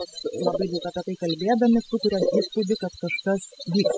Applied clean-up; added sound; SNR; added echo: classical method spectral subtraction.